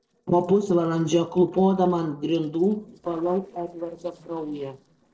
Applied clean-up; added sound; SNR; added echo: neural separator model SepFormer DNS4.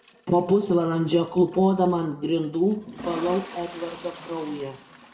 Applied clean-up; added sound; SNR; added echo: none; Toilet flush; 18 dB; reverberation time 0.5 s.